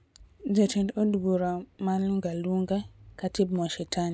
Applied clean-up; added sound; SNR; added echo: none; none; none; none.